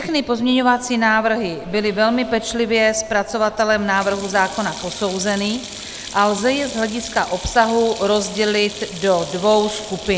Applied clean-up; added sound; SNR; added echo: none; Sink (filling or washing); 16 dB; none.